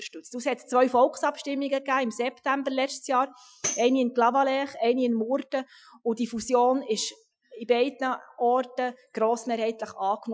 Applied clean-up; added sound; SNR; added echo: classical method Wiener filter.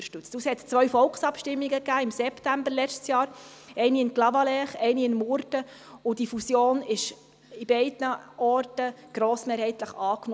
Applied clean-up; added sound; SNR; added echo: none; none; none; none.